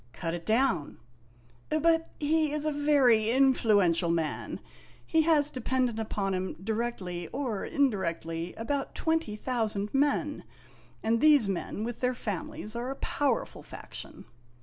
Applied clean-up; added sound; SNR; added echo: none; none; none; none.